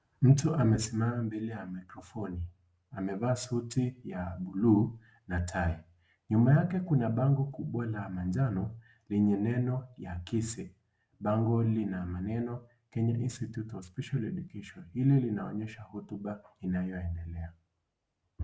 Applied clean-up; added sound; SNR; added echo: none; none; none; none.